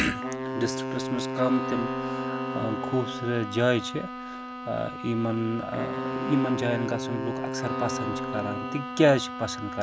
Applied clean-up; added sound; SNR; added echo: none; Bowed string instrument + Wind instrument, woodwind instrument; 4 dB; none.